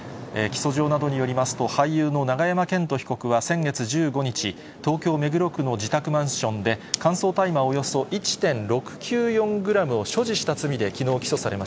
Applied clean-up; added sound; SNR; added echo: none; none; none; none.